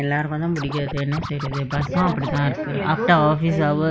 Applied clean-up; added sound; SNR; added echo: none; Scratching (performance technique); 13 dB; none.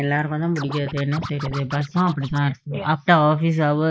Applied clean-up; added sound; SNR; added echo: neural mask model Resemble Enhance denoiser.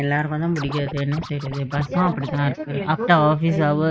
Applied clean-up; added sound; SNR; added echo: neural mask model RNNoise.